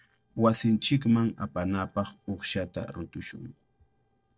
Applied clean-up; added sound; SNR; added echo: neural separator model SepFormer DNS4.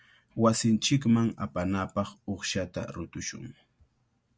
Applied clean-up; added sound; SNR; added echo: none; none; none; none.